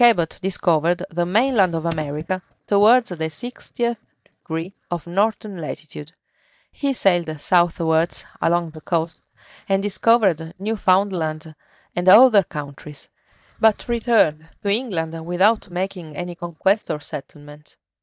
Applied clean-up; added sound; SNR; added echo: neural mask model DeepFilterNet 3.